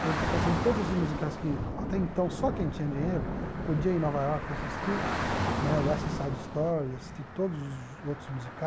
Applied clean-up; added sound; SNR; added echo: none; Traffic noise, roadway noise / Car + Thunder; 1 dB; none.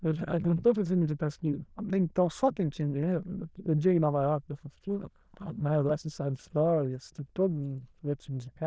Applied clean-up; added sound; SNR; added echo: neural diffusion model UNIVERSE++.